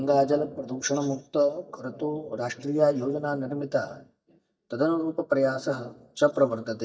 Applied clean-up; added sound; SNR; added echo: neural mask model DeepFilterNet 3.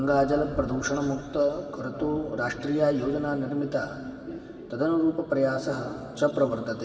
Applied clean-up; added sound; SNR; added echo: none; Thunder; 20 dB; reverberation time 2.4 s.